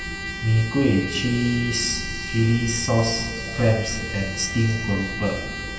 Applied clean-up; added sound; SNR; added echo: none; Trumpet; 9 dB; reverberation time 2.3 s.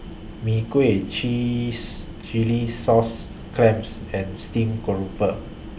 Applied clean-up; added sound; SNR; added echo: none; none; none; none.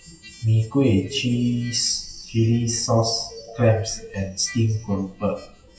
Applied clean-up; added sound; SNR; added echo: classical method WPE with log-MMSE.